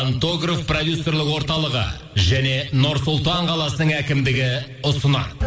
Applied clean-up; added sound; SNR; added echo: none; none; none; none.